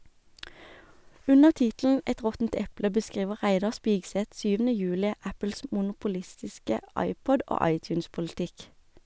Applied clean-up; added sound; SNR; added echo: none; none; none; none.